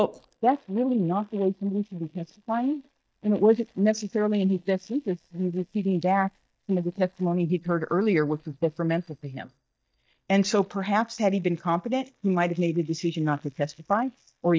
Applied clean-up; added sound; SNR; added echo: neural mask model DeepFilterNet 3.